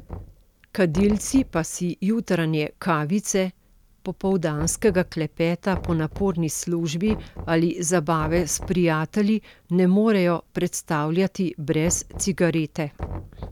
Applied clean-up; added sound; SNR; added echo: none; Knock; 15 dB; none.